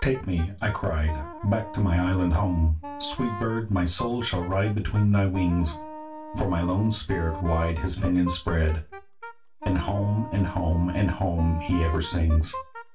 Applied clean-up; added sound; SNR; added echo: none; Wind instrument, woodwind instrument; 14 dB; reverberation time 0.3 s.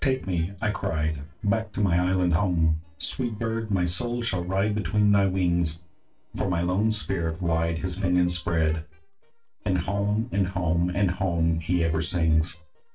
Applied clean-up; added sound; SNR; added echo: neural separator model SepFormer DNS4.